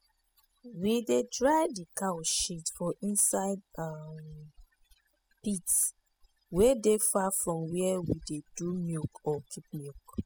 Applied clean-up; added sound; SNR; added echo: classical method spectral subtraction.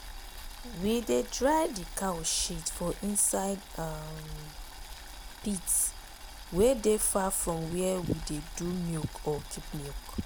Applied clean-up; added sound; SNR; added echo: none; Boiling; 11 dB; none.